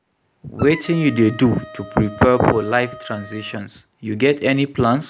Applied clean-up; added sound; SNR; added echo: none; Wind instrument, woodwind instrument; 18 dB; none.